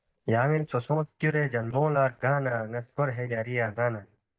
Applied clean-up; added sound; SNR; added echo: neural mask model DeepFilterNet 3.